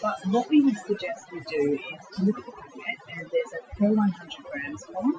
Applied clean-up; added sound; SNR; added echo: classical method Wiener filter.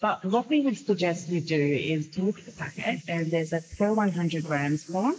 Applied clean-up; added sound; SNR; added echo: neural mask model Resemble Enhance denoiser.